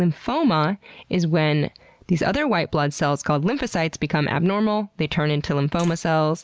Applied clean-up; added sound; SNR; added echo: neural mask model Resemble Enhance denoiser.